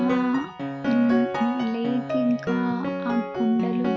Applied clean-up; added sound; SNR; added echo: none; Piano; 4 dB; none.